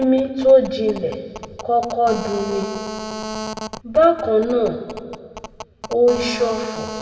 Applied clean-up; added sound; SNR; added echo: none; Telephone; 12 dB; reverberation time 1.8 s.